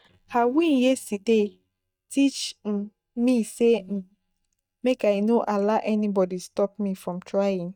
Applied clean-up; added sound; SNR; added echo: neural mask model DeepFilterNet 3.